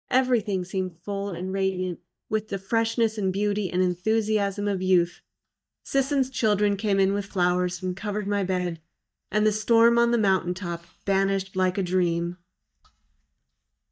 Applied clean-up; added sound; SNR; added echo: neural mask model DeepFilterNet 3.